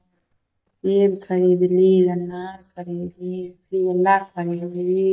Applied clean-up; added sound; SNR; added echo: neural mask model DeepFilterNet 3.